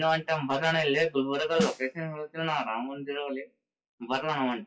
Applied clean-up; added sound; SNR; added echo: classical method WPE with log-MMSE.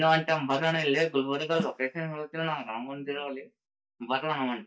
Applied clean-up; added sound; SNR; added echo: neural mask model DeepFilterNet 3.